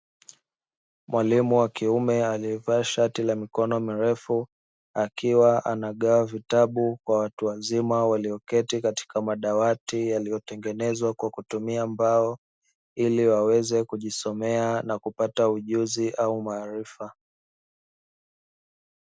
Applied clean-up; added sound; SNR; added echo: none; none; none; none.